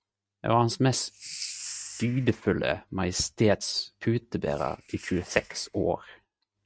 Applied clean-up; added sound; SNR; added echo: neural mask model RNNoise.